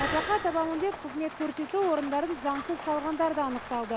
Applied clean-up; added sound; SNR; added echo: none; Rain + Breathing; 9 dB; none.